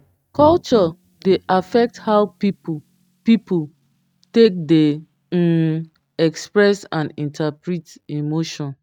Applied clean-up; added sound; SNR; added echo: neural mask model RNNoise.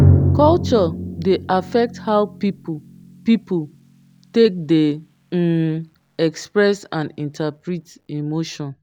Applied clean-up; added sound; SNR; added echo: none; Drum; 4 dB; none.